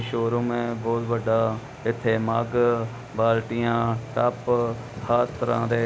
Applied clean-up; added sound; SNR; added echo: none; Traffic noise, roadway noise; 17 dB; none.